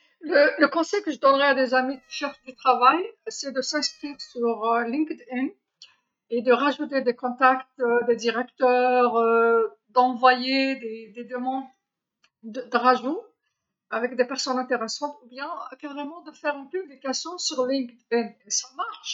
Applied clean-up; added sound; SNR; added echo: neural mask model RNNoise.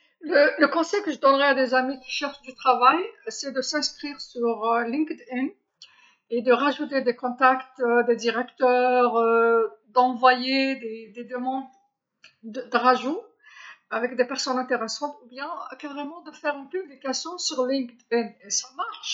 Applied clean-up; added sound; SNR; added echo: neural mask model Resemble Enhance denoiser.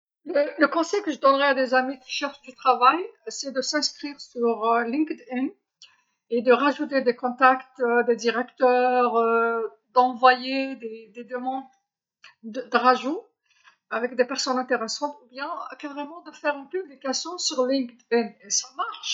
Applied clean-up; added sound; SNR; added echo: neural mask model DeepFilterNet 3.